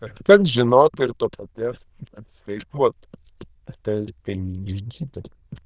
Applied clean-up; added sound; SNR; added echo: neural diffusion model UNIVERSE++.